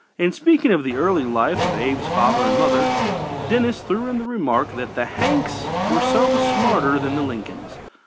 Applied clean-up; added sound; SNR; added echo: none; Race car, auto racing / Accelerating, revving, vroom; 1 dB; none.